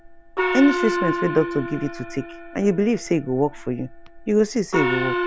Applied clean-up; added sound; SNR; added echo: none; Gong; 5 dB; none.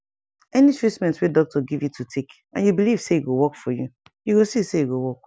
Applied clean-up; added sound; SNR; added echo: none; none; none; none.